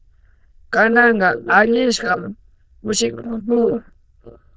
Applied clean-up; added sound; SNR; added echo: neural diffusion model UNIVERSE++.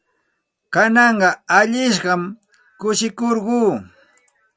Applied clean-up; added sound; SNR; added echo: none; none; none; none.